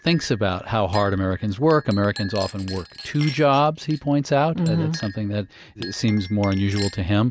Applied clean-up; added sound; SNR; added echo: none; Chink, clink; 18 dB; none.